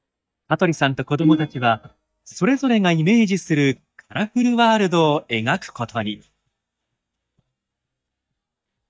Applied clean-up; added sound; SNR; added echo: neural mask model DeepFilterNet 3.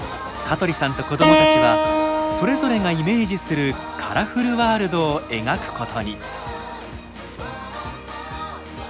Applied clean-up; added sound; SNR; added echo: none; Keyboard (musical); 1 dB; none.